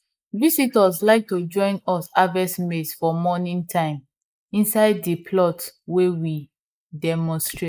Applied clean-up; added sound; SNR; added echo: neural mask model Resemble Enhance denoiser.